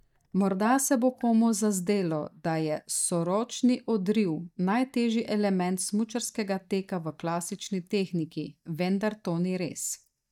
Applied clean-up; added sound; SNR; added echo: neural mask model DeepFilterNet 3.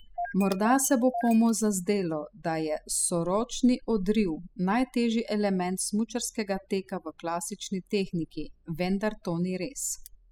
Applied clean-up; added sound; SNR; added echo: classical method spectral subtraction.